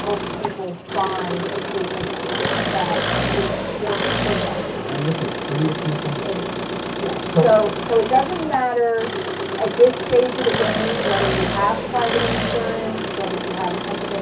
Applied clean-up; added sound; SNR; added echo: none; Engine; 2 dB; reverberation time 0.3 s.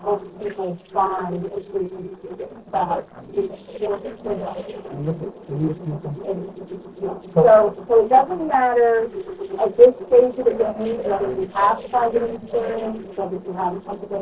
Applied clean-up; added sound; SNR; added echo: neural separator model SepFormer DNS4.